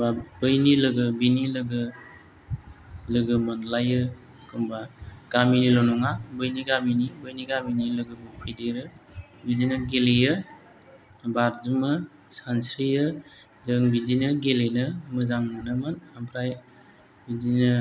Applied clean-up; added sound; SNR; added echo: none; none; none; none.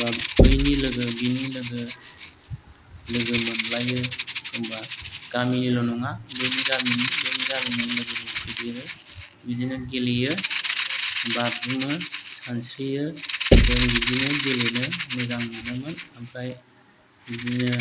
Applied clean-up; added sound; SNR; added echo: none; Rattle (instrument) + Knock; -2 dB; none.